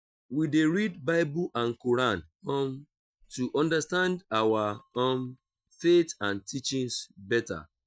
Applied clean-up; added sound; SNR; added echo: neural mask model DeepFilterNet 3.